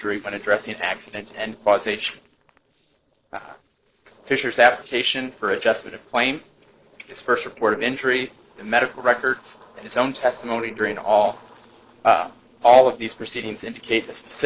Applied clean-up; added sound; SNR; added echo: neural separator model SepFormer DNS4.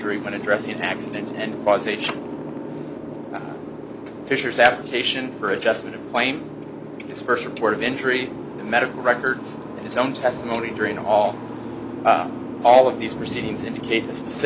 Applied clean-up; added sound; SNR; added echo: none; Boat, Water vehicle + Bicycle bell; 8 dB; none.